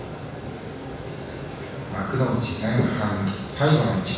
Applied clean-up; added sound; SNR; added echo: none; none; none; reverberation time 1.1 s.